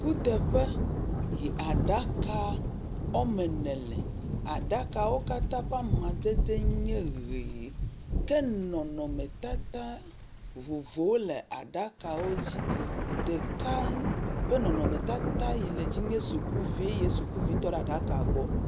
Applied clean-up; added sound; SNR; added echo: none; Thunder; -2 dB; none.